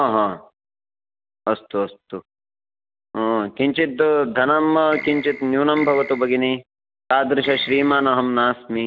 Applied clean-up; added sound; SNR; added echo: none; Keyboard (musical); 11 dB; none.